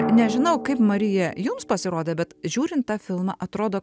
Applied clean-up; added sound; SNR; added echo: none; Drum; 10 dB; none.